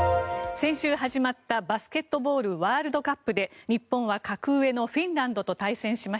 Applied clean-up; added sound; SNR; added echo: none; none; none; none.